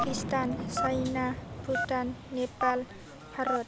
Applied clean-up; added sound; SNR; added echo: none; Boom + Telephone; 3 dB; none.